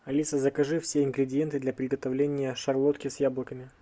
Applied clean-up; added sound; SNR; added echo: none; none; none; none.